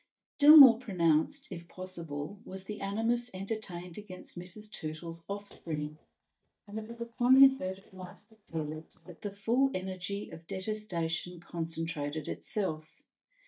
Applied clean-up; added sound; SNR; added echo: neural mask model DeepFilterNet 3.